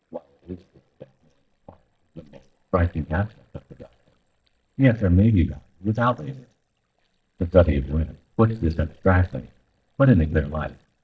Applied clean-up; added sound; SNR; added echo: neural mask model DeepFilterNet 3.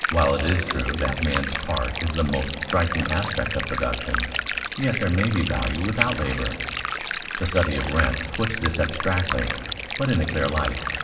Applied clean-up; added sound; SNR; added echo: none; Stream; 4 dB; reverberation time 2.0 s.